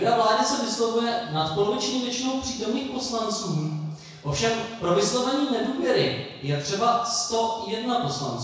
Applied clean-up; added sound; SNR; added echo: none; none; none; reverberation time 1.0 s.